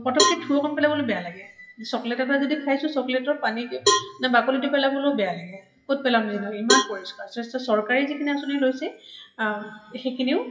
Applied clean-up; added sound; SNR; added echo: classical method WPE with log-MMSE.